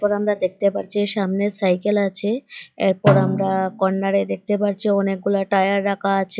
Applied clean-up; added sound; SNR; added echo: classical method log-MMSE.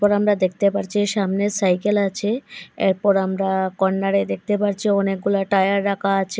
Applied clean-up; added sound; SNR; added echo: none; none; none; none.